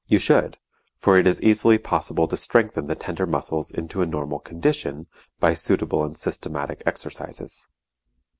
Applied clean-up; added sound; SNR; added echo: none; none; none; none.